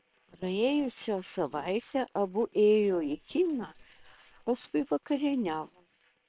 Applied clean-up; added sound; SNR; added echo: neural separator model SepFormer WHAM!.